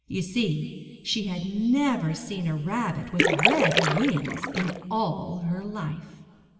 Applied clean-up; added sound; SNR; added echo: none; Splash, splatter; -2 dB; reverberation time 2.3 s.